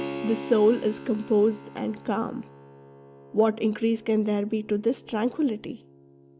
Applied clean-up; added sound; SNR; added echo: none; Keyboard (musical); 15 dB; none.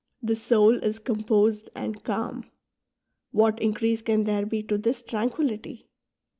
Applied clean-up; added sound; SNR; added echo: none; none; none; none.